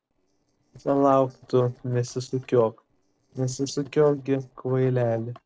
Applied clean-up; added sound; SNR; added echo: neural separator model SepFormer DNS4.